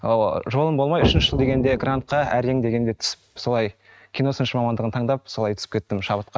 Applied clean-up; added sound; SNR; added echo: neural mask model RNNoise.